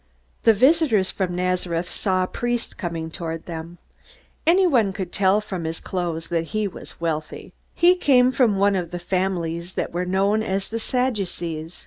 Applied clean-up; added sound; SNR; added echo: none; none; none; none.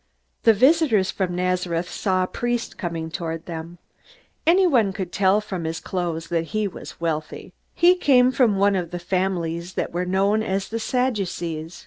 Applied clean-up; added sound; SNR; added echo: neural separator model SepFormer DNS4.